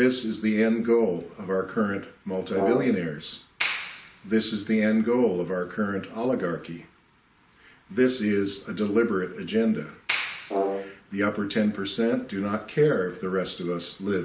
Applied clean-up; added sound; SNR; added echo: none; Brass instrument + Clapping; 6 dB; none.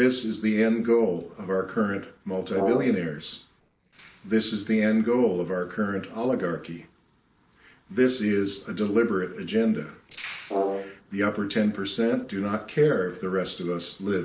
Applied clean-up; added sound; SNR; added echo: neural separator model SepFormer DNS4.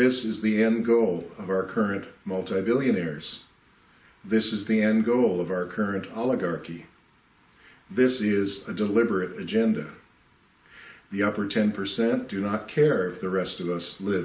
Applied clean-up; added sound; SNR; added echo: none; none; none; none.